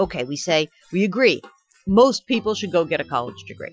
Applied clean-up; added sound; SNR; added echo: classical method Wiener filter.